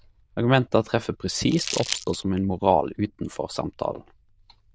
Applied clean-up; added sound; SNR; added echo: neural diffusion model UNIVERSE++.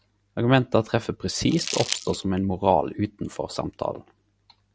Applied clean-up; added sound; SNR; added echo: none; Crumpling, crinkling; 7 dB; none.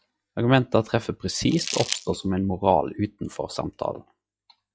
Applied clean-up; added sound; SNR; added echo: classical method log-MMSE.